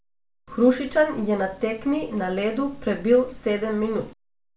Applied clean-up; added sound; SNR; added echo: none; none; none; none.